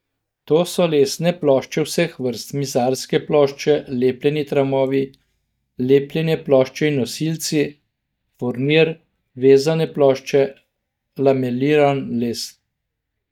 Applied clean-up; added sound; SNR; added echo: neural mask model DeepFilterNet 3.